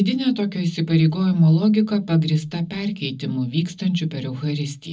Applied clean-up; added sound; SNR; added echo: none; none; none; reverberation time 0.4 s.